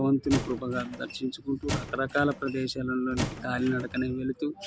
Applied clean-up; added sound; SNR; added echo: none; Squeak / Wood; 8 dB; none.